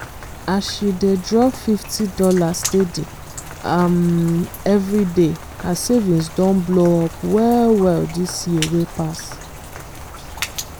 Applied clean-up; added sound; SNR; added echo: none; Rain; 14 dB; none.